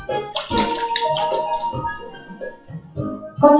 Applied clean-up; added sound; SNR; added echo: classical method WPE with log-MMSE.